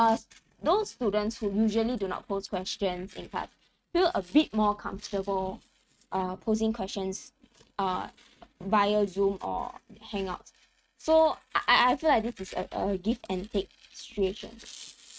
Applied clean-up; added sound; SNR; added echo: neural mask model RNNoise.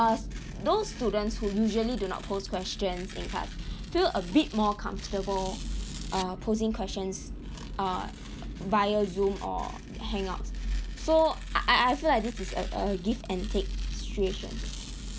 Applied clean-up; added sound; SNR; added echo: none; Tearing; 19 dB; none.